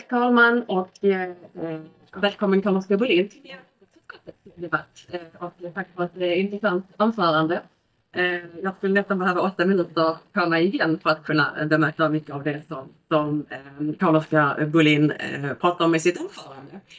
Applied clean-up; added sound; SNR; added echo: neural mask model DeepFilterNet 3.